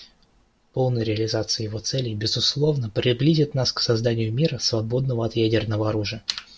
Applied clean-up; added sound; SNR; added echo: none; none; none; none.